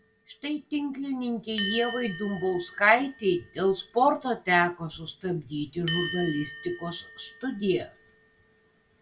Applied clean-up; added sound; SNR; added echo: none; Bell; 12 dB; reverberation time 0.2 s.